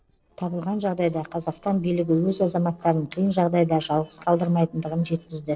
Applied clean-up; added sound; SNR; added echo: neural separator model SepFormer DNS4.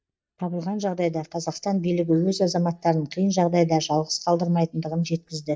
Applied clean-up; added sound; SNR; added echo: neural mask model DeepFilterNet 3.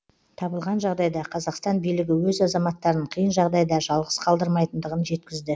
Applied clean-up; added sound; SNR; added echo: none; none; none; none.